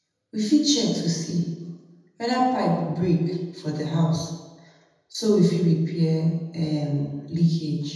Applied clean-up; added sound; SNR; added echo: none; none; none; reverberation time 1.1 s.